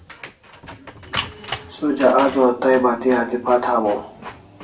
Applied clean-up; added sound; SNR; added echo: none; Printer; 14 dB; reverberation time 0.3 s.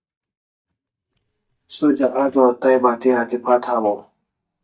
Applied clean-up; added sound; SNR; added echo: neural mask model DeepFilterNet 3.